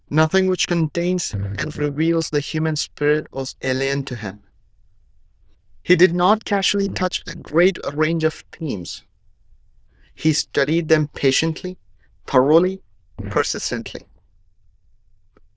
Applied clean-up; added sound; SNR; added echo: neural diffusion model UNIVERSE++.